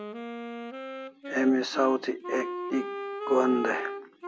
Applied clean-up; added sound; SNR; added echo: none; Wind instrument, woodwind instrument; 7 dB; none.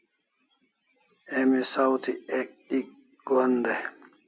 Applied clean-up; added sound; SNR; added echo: none; none; none; none.